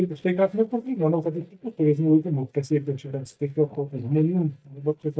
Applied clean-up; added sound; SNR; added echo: neural mask model DeepFilterNet 3.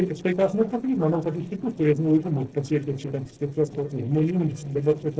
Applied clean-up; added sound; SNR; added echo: neural separator model SepFormer DNS4.